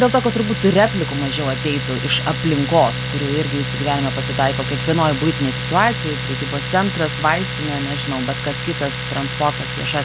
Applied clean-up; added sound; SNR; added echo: none; Domestic sounds, home sounds; 4 dB; none.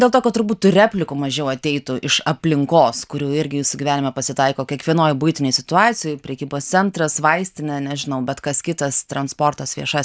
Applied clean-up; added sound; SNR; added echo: none; none; none; none.